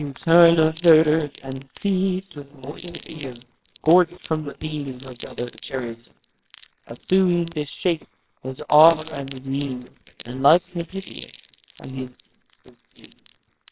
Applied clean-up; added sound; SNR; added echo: neural separator model SepFormer WHAMR!.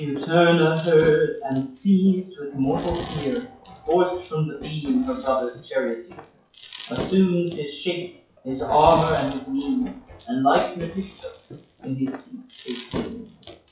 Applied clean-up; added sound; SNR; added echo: classical method WPE with log-MMSE.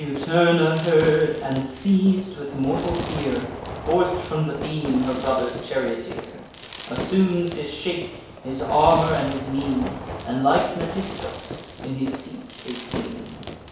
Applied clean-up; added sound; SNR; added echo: none; Fireworks; 10 dB; reverberation time 1.0 s.